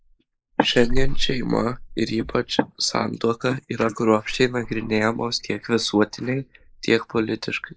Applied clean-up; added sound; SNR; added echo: neural mask model Resemble Enhance denoiser.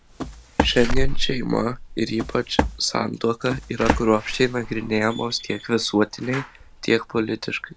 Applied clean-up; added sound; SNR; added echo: none; Walk, footsteps + Slam / Alarm; 3 dB; none.